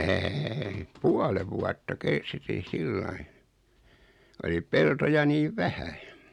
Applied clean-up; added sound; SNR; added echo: none; none; none; none.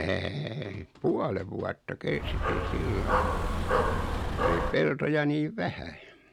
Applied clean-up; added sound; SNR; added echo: none; Dog; -4 dB; none.